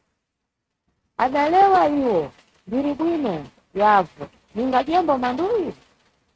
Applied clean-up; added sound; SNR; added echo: neural mask model RNNoise.